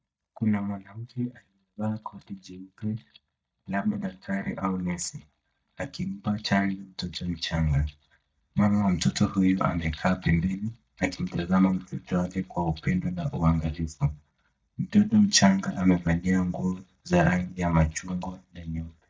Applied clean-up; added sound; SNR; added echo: neural mask model DeepFilterNet 3.